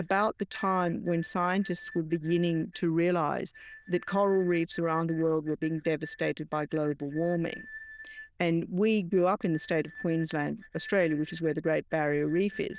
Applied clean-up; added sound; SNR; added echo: neural diffusion model UNIVERSE++.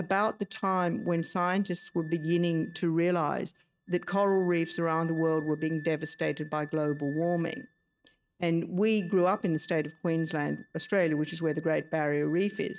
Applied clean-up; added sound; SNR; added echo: neural mask model RNNoise.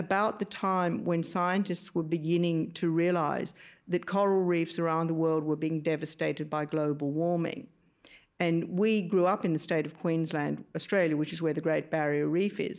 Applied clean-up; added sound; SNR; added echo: none; none; none; none.